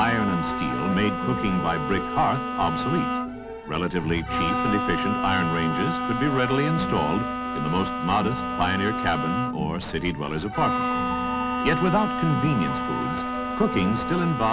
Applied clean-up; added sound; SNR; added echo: none; Bowed string instrument; 2 dB; none.